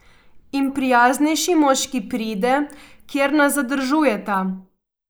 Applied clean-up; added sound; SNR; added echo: neural mask model Resemble Enhance denoiser.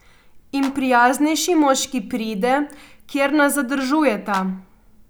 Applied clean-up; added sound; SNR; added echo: none; Clapping; 18 dB; none.